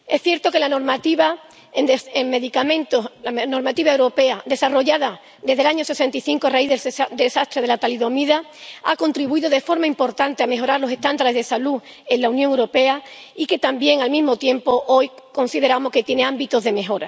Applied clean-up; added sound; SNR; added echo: none; none; none; none.